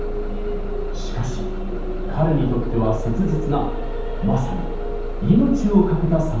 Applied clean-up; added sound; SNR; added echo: none; Bus; 3 dB; reverberation time 0.9 s.